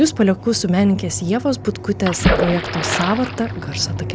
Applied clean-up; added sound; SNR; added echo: none; Splash, splatter; 3 dB; none.